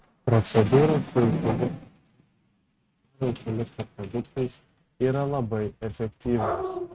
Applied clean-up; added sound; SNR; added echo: neural mask model RNNoise.